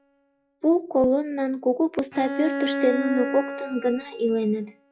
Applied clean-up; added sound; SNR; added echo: classical method log-MMSE.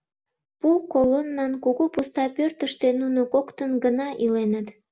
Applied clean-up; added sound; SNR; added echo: none; none; none; none.